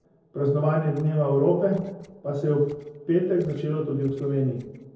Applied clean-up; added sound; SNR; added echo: neural separator model SepFormer DNS4.